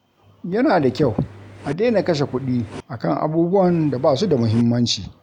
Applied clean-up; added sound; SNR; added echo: none; Engine; 18 dB; none.